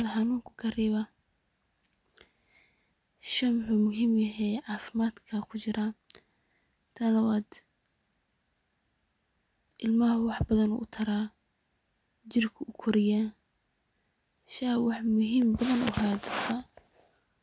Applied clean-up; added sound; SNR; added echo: none; none; none; none.